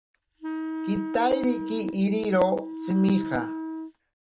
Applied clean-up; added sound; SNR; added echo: none; Wind instrument, woodwind instrument; 6 dB; none.